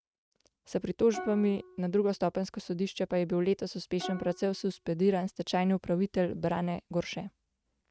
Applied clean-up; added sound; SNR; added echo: neural mask model RNNoise.